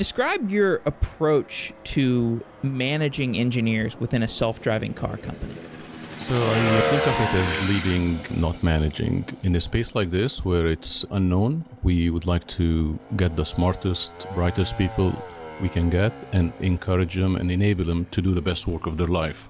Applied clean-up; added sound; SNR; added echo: none; Motorcycle / Engine; 10 dB; none.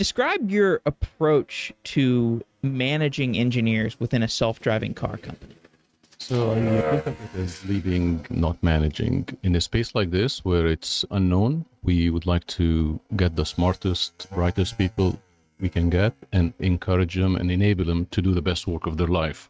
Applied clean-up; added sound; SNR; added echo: neural mask model RNNoise.